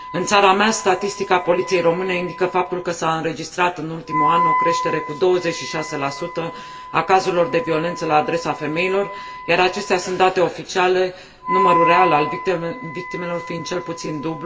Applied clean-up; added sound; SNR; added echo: none; Wind instrument, woodwind instrument; 6 dB; reverberation time 0.8 s.